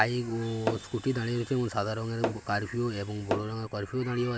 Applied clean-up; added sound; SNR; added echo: none; Tap / Hammer; 7 dB; none.